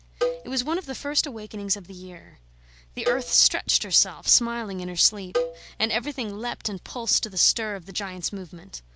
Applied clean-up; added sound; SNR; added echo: none; Cowbell; 6 dB; none.